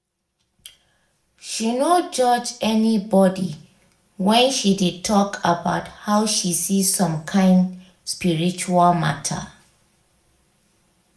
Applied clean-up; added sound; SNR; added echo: none; none; none; reverberation time 0.4 s.